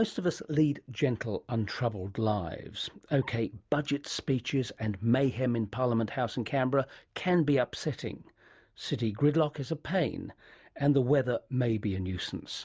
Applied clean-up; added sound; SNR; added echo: none; none; none; none.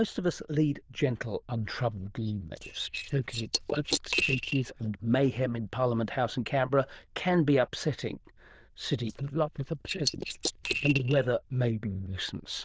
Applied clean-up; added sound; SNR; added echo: neural diffusion model UNIVERSE++.